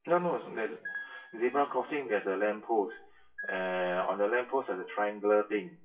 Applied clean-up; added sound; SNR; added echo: classical method WPE with log-MMSE.